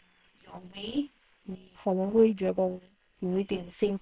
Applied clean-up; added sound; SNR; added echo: neural separator model SepFormer WHAM!.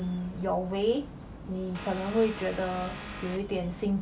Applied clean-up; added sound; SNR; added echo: none; Vehicle; 12 dB; none.